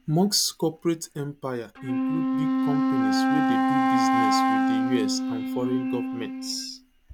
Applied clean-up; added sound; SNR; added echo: none; Wind instrument, woodwind instrument; -5 dB; none.